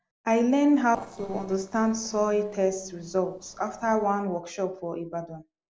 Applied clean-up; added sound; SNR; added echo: neural separator model SepFormer DNS4.